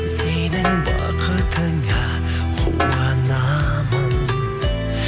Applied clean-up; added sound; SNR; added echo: none; Snare drum; 12 dB; none.